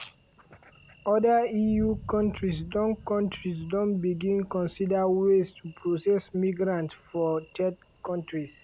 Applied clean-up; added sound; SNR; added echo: none; Thunder; 20 dB; none.